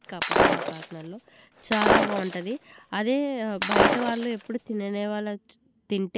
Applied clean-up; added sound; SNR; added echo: none; Shatter; -3 dB; none.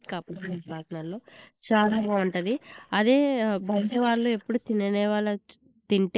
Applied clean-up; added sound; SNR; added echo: neural mask model Resemble Enhance denoiser.